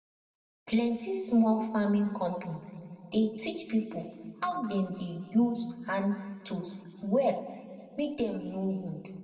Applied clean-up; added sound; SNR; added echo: none; none; none; reverberation time 2.1 s.